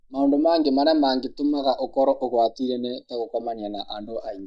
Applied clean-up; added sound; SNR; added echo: neural mask model Resemble Enhance denoiser.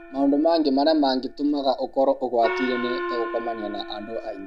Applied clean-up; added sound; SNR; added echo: none; Gong; 10 dB; none.